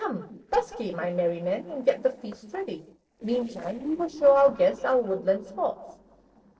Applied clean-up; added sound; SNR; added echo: neural separator model SepFormer DNS4.